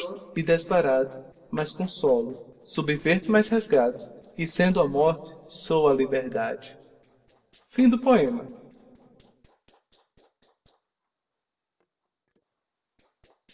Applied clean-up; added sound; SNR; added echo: neural separator model SepFormer DNS4.